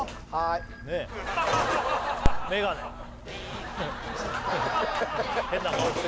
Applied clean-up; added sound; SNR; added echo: none; Telephone; 2 dB; none.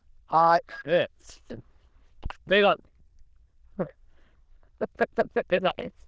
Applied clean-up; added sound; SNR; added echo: neural diffusion model UNIVERSE++.